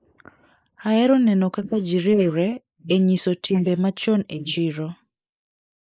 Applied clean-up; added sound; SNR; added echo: neural mask model Resemble Enhance denoiser.